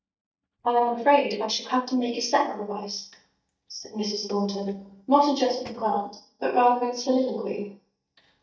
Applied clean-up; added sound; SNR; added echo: neural mask model DeepFilterNet 3.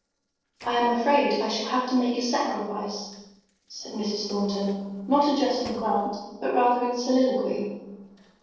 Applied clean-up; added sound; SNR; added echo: neural separator model SepFormer DNS4.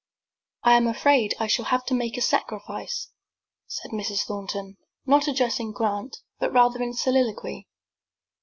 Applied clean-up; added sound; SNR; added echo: none; none; none; none.